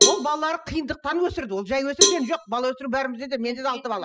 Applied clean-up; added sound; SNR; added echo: classical method spectral subtraction.